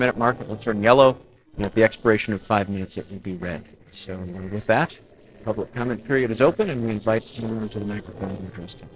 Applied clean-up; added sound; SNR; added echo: neural separator model SepFormer DNS4.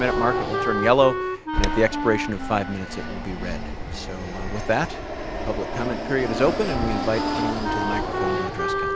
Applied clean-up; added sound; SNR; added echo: none; Fixed-wing aircraft, airplane + Wind instrument, woodwind instrument; 1 dB; none.